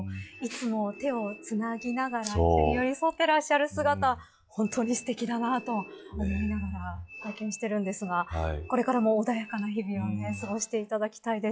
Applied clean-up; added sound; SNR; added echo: classical method log-MMSE.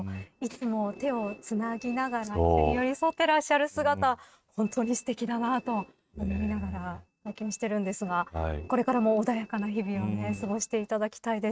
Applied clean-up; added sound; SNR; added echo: neural mask model RNNoise.